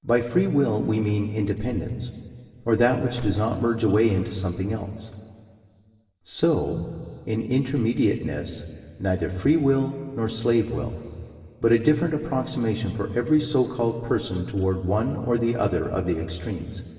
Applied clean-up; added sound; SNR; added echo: none; Whoosh, swoosh, swish; 14 dB; reverberation time 2.6 s.